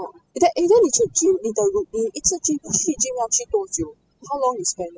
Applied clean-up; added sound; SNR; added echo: classical method spectral subtraction.